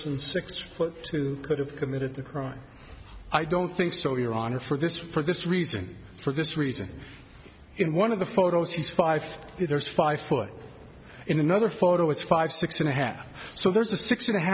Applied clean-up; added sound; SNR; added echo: none; none; none; none.